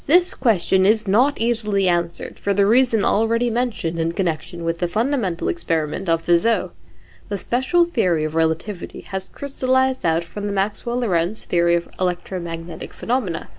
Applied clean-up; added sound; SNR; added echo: none; none; none; none.